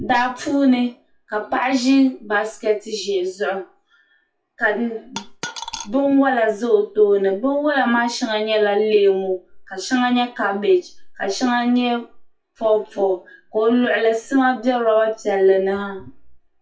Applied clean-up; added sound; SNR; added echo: classical method WPE with log-MMSE.